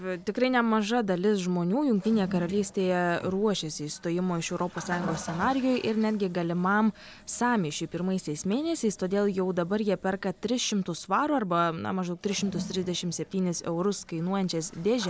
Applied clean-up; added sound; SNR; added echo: none; Toilet flush; 17 dB; none.